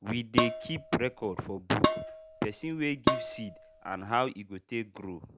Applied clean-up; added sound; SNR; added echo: none; Dishes, pots, and pans; -1 dB; none.